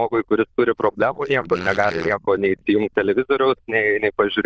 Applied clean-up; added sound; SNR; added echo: neural diffusion model UNIVERSE++.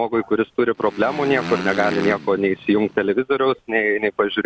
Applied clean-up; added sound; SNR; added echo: none; Motorcycle; 11 dB; none.